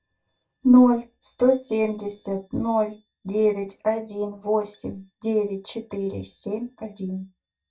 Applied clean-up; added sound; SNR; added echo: neural mask model DeepFilterNet 3.